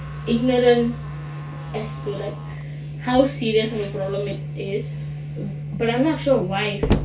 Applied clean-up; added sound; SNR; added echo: none; Slam; 10 dB; reverberation time 0.2 s.